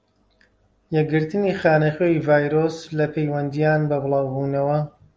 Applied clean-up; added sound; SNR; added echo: none; none; none; none.